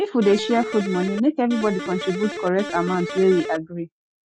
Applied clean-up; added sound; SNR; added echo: none; Electric guitar; 9 dB; none.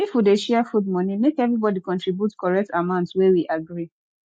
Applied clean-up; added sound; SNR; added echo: none; none; none; none.